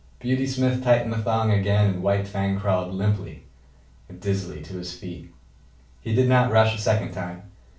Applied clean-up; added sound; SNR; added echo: none; none; none; reverberation time 0.3 s.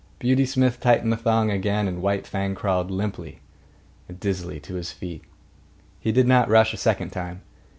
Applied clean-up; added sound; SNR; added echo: none; none; none; none.